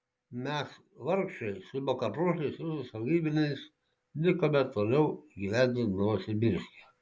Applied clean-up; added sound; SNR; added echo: none; none; none; none.